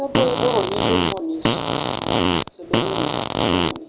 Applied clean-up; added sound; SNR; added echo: none; Fart; -5 dB; none.